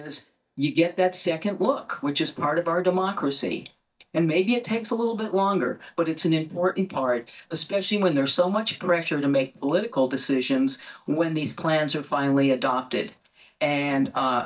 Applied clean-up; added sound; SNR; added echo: neural mask model DeepFilterNet 3.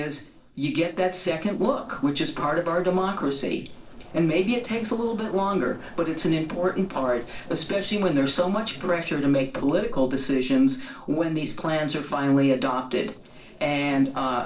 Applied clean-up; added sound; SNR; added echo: neural separator model SepFormer DNS4.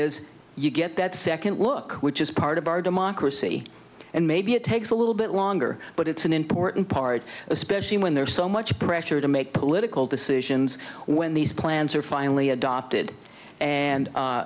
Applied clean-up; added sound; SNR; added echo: none; none; none; none.